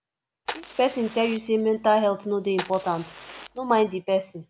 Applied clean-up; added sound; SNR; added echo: none; Fire; 15 dB; none.